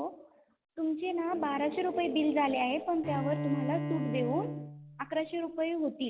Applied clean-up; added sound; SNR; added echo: none; Bowed string instrument; 5 dB; none.